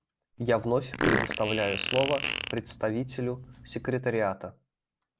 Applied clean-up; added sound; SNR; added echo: none; Fart; 3 dB; none.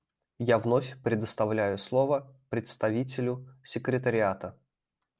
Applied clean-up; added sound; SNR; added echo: none; none; none; none.